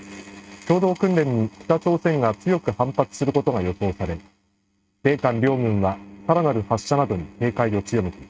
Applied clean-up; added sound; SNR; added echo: neural mask model RNNoise.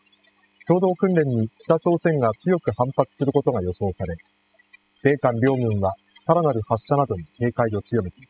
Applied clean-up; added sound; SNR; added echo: classical method spectral subtraction.